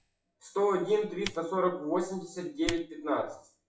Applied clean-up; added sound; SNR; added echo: classical method WPE with log-MMSE.